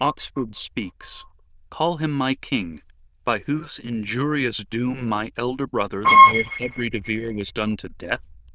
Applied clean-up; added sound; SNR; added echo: neural diffusion model UNIVERSE++.